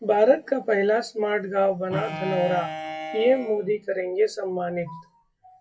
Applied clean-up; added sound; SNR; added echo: classical method WPE with log-MMSE.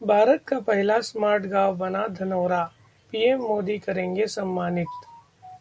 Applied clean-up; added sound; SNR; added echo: none; none; none; none.